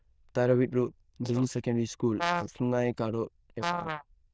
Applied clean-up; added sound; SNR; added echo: neural diffusion model UNIVERSE++.